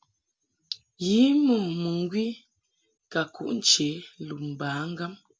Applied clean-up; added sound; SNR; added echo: none; none; none; none.